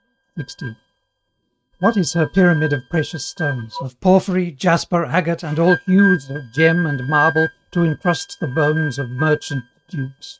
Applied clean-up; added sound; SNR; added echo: neural mask model RNNoise.